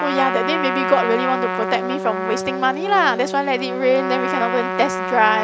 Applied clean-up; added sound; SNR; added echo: none; Trumpet; 3 dB; none.